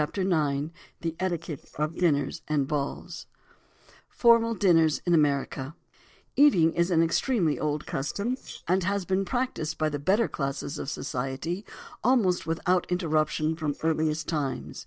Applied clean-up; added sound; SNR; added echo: neural separator model SepFormer DNS4.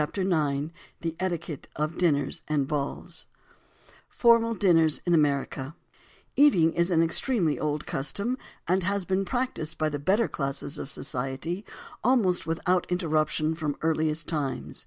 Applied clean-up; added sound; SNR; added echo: none; none; none; none.